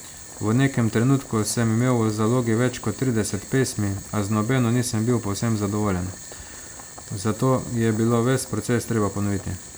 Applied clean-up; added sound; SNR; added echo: none; Boiling; 16 dB; none.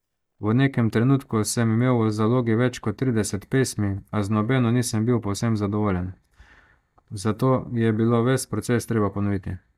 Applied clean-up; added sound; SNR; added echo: neural mask model DeepFilterNet 3.